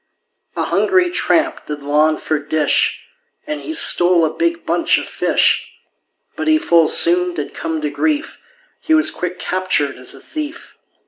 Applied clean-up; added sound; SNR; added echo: none; none; none; none.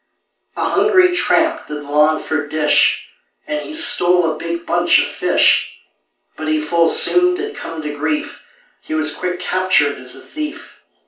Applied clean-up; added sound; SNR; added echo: none; none; none; reverberation time 0.2 s.